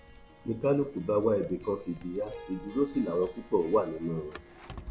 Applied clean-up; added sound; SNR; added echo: none; Harp + Typing; 18 dB; none.